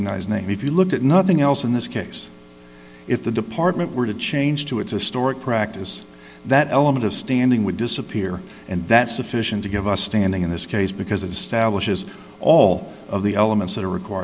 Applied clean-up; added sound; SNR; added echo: none; none; none; none.